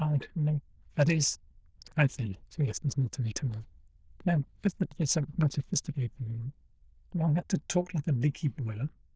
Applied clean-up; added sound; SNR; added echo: neural diffusion model UNIVERSE++.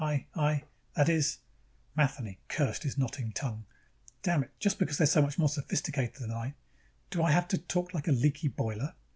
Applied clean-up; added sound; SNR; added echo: none; none; none; none.